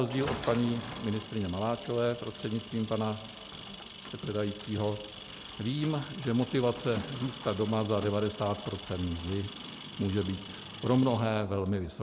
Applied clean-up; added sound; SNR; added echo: none; Engine; 11 dB; none.